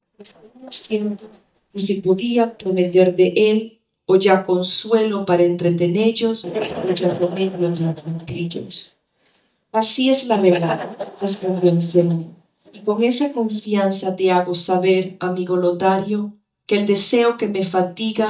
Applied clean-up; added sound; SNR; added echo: neural mask model DeepFilterNet 3.